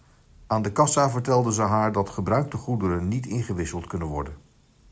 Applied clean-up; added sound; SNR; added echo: none; none; none; none.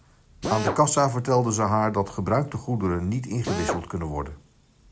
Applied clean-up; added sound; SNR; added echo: none; Drill; 11 dB; none.